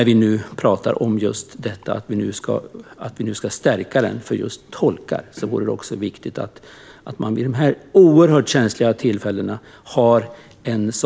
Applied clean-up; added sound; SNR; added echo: none; none; none; none.